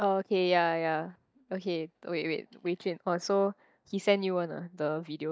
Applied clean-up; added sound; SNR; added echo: neural mask model DeepFilterNet 3.